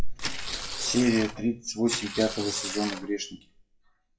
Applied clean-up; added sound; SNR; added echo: classical method WPE with log-MMSE.